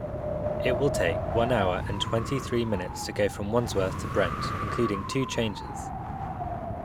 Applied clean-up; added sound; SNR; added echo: none; Wind; 2 dB; none.